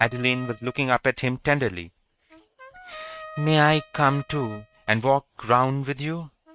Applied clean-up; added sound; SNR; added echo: neural mask model RNNoise.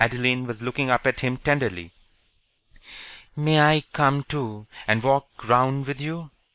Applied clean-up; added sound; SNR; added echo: neural mask model Resemble Enhance denoiser.